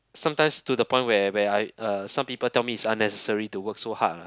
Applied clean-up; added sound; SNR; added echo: none; none; none; none.